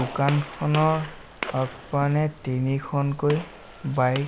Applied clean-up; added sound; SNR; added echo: none; Gunshot, gunfire; 13 dB; none.